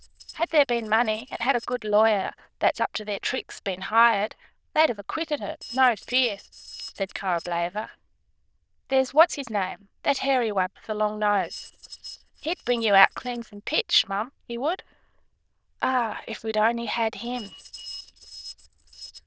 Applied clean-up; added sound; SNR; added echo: neural diffusion model UNIVERSE++.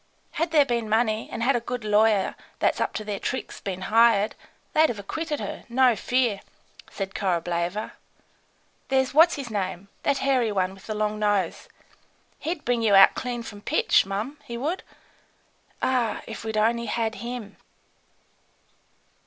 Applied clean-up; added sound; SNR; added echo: none; none; none; none.